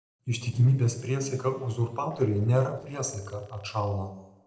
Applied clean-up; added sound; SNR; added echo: neural separator model SepFormer DNS4.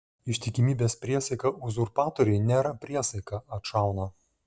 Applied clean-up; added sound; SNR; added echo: none; none; none; none.